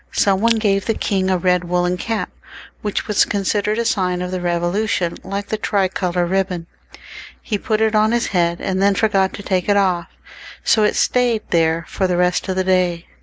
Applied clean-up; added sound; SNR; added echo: none; Crack / Crushing; 13 dB; none.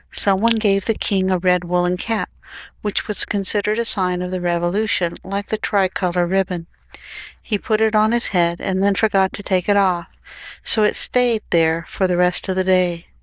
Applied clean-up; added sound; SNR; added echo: neural diffusion model UNIVERSE++.